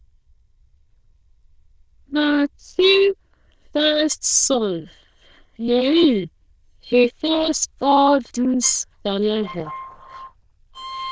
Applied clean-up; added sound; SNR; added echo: neural diffusion model UNIVERSE++.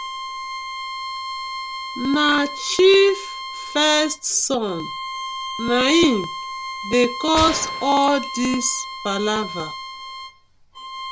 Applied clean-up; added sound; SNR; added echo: none; Gunshot, gunfire + Bowed string instrument; 9 dB; none.